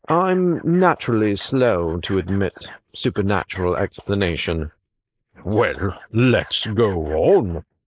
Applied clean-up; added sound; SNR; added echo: neural mask model Resemble Enhance denoiser.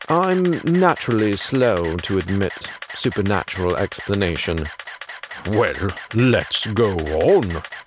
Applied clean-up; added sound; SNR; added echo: none; Camera; 15 dB; none.